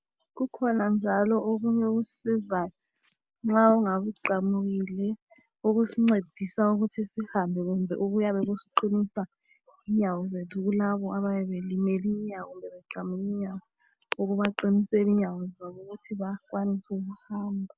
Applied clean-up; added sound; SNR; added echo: none; none; none; none.